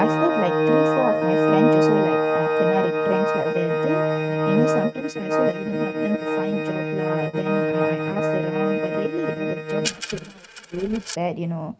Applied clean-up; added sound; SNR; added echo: neural mask model RNNoise.